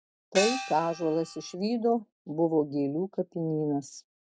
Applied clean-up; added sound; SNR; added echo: none; Gong; 6 dB; none.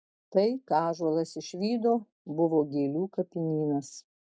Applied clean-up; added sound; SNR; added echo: none; none; none; none.